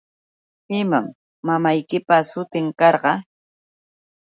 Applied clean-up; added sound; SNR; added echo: none; none; none; none.